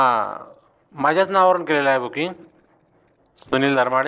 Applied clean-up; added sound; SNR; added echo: neural separator model SepFormer DNS4.